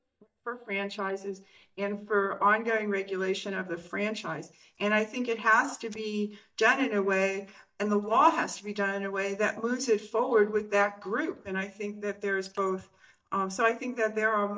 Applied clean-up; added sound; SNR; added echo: neural mask model DeepFilterNet 3.